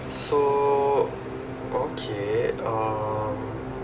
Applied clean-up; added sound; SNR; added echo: none; Musical instrument; 10 dB; none.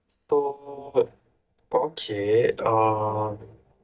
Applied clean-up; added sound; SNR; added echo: neural mask model DeepFilterNet 3.